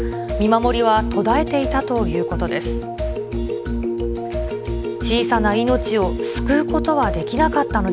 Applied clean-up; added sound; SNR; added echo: none; none; none; none.